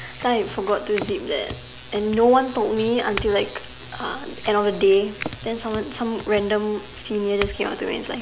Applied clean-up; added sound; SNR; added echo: none; Chink, clink / Domestic sounds, home sounds; 15 dB; none.